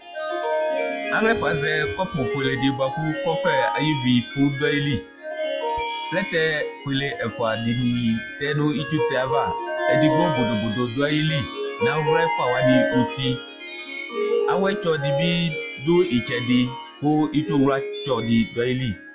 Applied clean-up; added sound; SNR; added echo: classical method log-MMSE.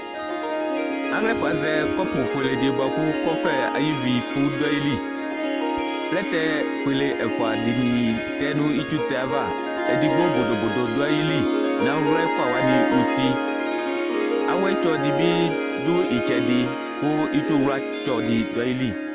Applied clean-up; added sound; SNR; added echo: none; Harp; -1 dB; none.